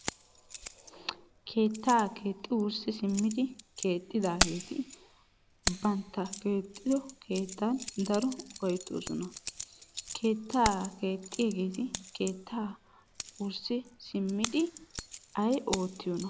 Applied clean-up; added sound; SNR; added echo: none; Keys jangling; 9 dB; none.